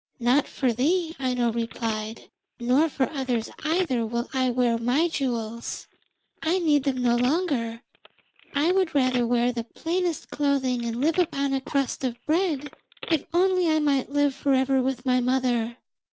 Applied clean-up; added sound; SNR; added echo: none; Telephone; 19 dB; none.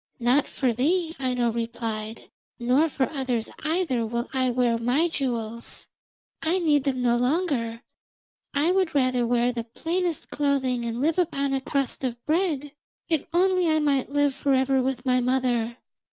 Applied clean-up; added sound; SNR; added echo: none; none; none; none.